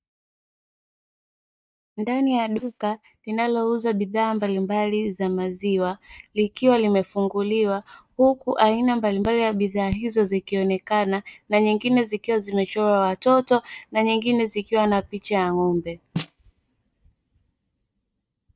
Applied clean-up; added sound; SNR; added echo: neural mask model DeepFilterNet 3.